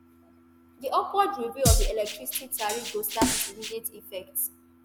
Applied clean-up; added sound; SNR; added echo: none; Drum kit; -4 dB; none.